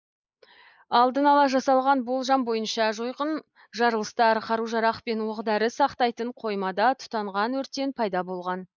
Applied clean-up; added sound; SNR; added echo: neural mask model Resemble Enhance denoiser.